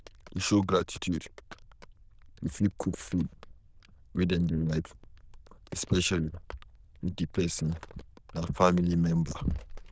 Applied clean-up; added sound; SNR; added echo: neural diffusion model UNIVERSE++.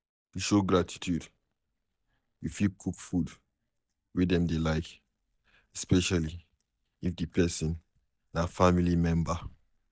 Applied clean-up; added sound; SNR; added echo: neural mask model DeepFilterNet 3.